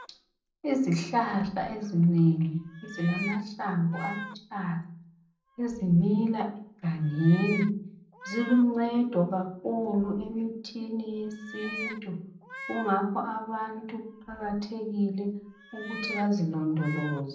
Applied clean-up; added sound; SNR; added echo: none; Meow; 16 dB; reverberation time 0.6 s.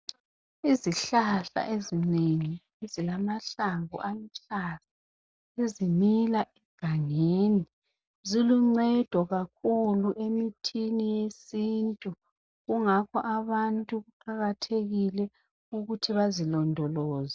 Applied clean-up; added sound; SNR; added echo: none; none; none; none.